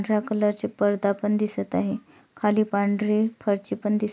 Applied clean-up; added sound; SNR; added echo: none; none; none; none.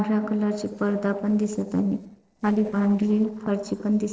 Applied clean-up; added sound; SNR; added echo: neural separator model SepFormer DNS4.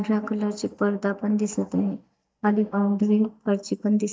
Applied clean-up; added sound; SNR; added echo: neural mask model DeepFilterNet 3.